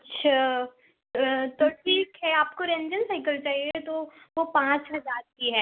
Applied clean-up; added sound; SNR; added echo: none; none; none; none.